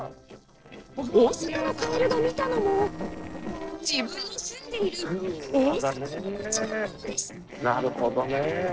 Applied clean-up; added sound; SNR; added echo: neural separator model SepFormer DNS4.